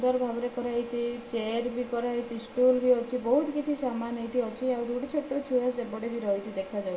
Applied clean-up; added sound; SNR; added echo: none; none; none; reverberation time 0.7 s.